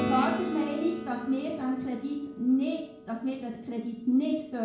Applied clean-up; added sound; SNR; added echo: none; Acoustic guitar / Strum; 8 dB; reverberation time 0.5 s.